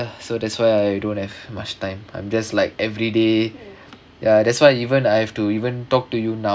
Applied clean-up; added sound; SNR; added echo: none; none; none; none.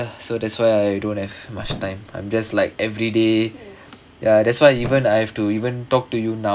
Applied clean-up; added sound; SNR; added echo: none; Thump, thud; 16 dB; none.